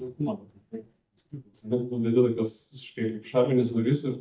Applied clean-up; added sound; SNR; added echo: neural mask model DeepFilterNet 3.